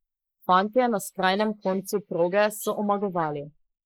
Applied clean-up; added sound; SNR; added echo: neural mask model Resemble Enhance denoiser.